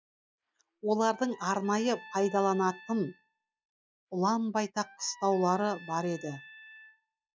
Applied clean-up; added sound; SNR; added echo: classical method log-MMSE.